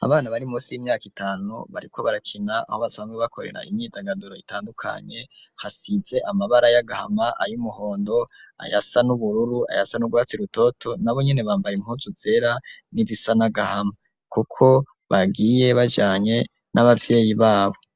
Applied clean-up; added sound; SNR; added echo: none; none; none; none.